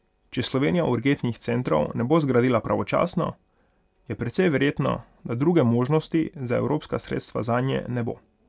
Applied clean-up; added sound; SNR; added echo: none; none; none; none.